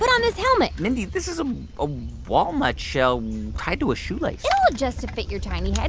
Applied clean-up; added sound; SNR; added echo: none; none; none; none.